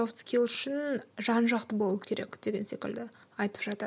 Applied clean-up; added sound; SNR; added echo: none; none; none; none.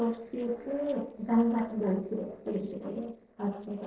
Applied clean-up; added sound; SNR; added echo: neural separator model SepFormer DNS4.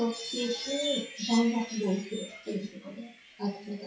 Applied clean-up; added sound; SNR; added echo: classical method WPE with log-MMSE.